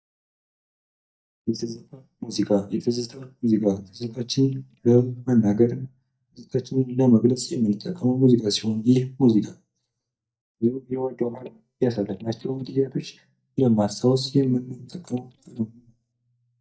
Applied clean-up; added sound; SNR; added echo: neural mask model DeepFilterNet 3.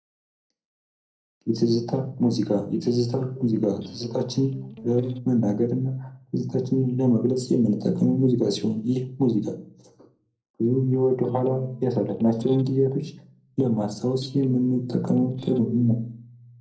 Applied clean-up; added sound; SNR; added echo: neural separator model SepFormer DNS4.